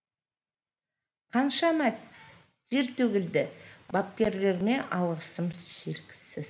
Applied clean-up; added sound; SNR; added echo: none; none; none; none.